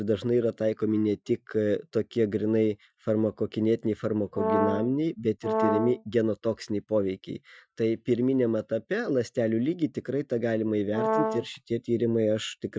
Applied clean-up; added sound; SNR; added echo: classical method Wiener filter.